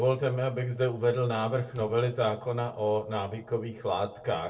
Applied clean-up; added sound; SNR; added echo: neural separator model SepFormer DNS4.